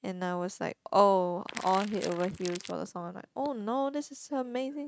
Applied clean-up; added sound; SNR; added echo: neural mask model RNNoise.